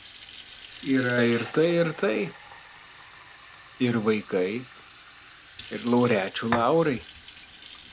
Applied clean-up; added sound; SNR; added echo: none; Fill (with liquid) / Sink (filling or washing); 12 dB; none.